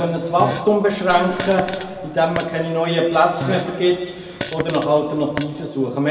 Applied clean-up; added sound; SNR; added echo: none; Fart; 12 dB; reverberation time 1.9 s.